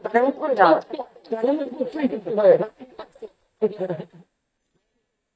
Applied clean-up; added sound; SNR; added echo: neural mask model DeepFilterNet 3.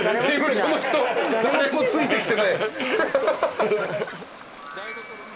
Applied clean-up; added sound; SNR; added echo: none; Stream; 19 dB; none.